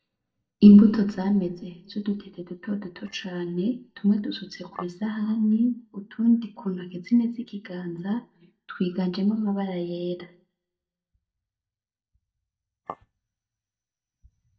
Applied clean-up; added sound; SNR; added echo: neural mask model DeepFilterNet 3.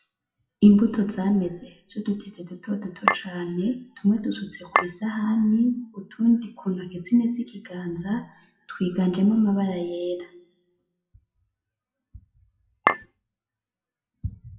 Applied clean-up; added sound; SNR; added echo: classical method WPE with log-MMSE.